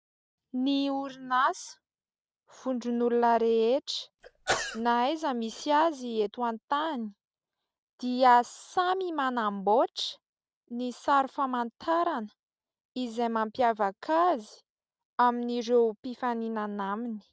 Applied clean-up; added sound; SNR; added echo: none; Sneeze / Cough; 8 dB; none.